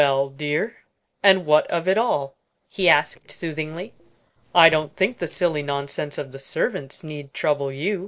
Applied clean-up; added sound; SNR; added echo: neural separator model SepFormer DNS4.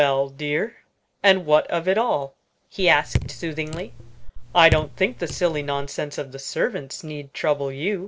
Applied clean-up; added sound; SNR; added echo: none; Raindrop / Drip; 7 dB; none.